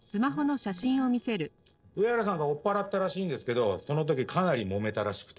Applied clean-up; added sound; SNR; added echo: neural separator model SepFormer DNS4.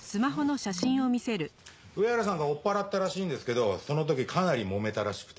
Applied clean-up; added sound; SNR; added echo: none; none; none; none.